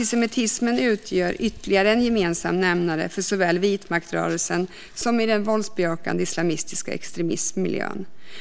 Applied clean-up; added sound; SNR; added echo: none; Mechanisms / Bicycle; 12 dB; none.